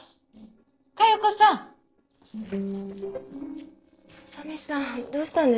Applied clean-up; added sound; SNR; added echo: neural separator model SepFormer DNS4.